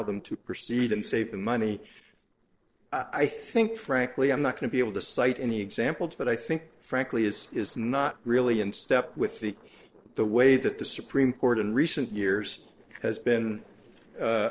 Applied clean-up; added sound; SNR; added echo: neural separator model SepFormer DNS4.